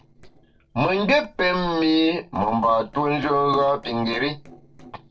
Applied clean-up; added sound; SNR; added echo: neural separator model SepFormer DNS4.